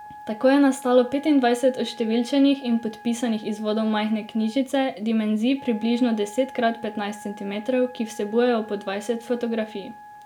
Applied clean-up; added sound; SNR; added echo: none; Wind instrument, woodwind instrument; 20 dB; none.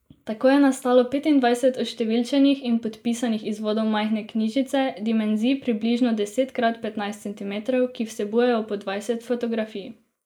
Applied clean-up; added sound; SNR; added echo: neural mask model Resemble Enhance denoiser.